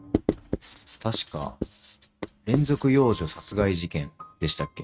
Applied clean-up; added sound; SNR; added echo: neural mask model RNNoise.